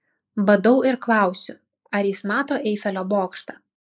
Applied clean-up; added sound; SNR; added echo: neural mask model Resemble Enhance denoiser.